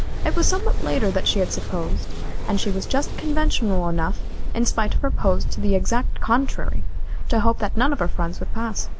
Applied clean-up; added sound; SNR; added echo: none; Mechanical fan; -5 dB; none.